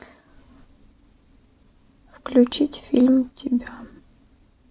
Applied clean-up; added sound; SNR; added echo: none; none; none; none.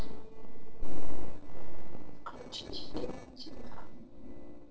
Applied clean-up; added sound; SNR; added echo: neural separator model SepFormer DNS4.